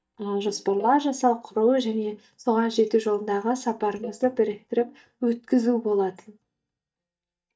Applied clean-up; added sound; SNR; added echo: neural mask model DeepFilterNet 3.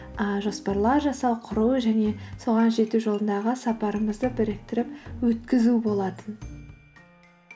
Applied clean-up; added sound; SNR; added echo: none; none; none; none.